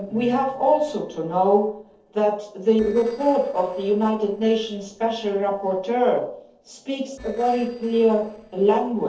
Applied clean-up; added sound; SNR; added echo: neural separator model SepFormer DNS4.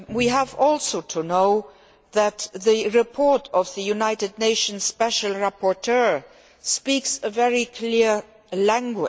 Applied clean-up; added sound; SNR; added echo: none; none; none; none.